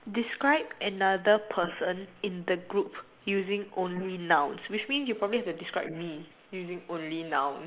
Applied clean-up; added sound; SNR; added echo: neural mask model Resemble Enhance denoiser.